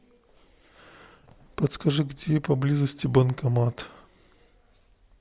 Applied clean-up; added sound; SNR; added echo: none; none; none; none.